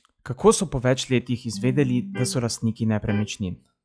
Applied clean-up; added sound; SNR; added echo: classical method log-MMSE.